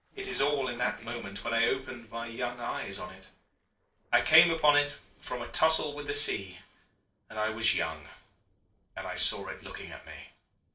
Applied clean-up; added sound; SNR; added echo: neural separator model SepFormer DNS4.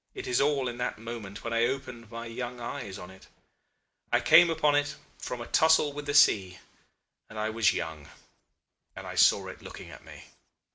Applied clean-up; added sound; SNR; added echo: none; none; none; none.